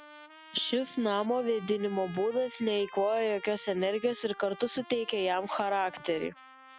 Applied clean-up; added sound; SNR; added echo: none; Trumpet; 19 dB; none.